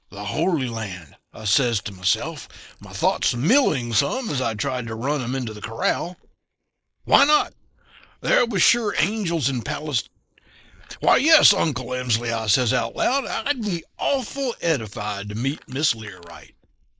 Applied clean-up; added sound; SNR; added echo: neural mask model Resemble Enhance denoiser.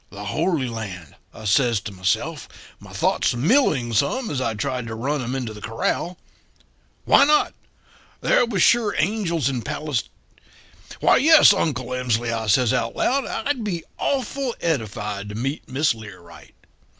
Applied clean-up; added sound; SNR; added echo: none; none; none; none.